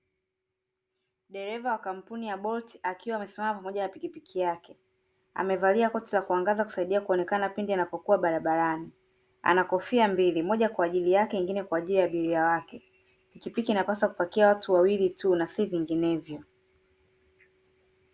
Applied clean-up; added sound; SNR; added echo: none; none; none; none.